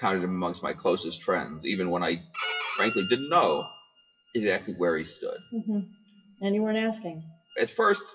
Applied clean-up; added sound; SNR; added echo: classical method WPE with log-MMSE.